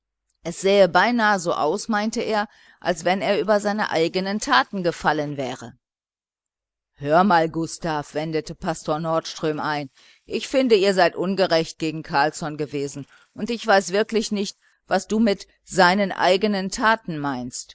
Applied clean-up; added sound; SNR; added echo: neural mask model Resemble Enhance denoiser.